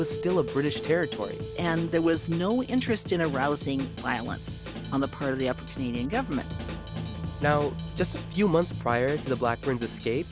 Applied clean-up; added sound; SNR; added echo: none; Drum kit; 13 dB; none.